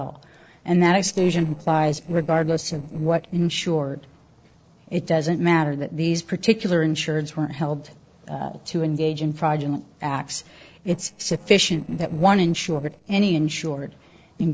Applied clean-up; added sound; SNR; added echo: neural separator model SepFormer DNS4.